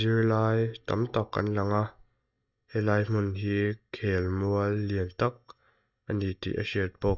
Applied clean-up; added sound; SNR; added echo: neural mask model DeepFilterNet 3.